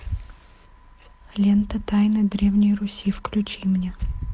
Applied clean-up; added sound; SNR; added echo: none; none; none; none.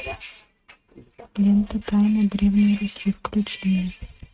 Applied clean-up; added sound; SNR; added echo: neural mask model RNNoise.